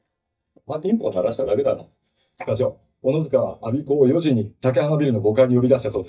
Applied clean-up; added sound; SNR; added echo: neural mask model DeepFilterNet 3.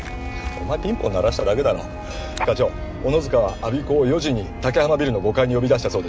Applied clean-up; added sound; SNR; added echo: none; none; none; none.